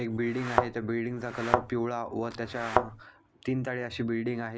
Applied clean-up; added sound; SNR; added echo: none; Thump, thud; -1 dB; none.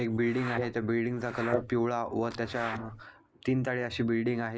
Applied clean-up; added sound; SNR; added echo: neural mask model Resemble Enhance denoiser.